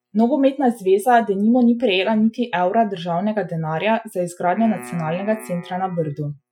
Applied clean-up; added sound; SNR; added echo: classical method Wiener filter.